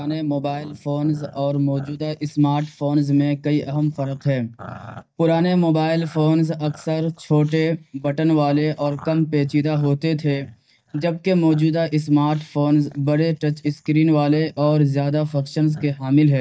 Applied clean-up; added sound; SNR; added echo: neural mask model DeepFilterNet 3.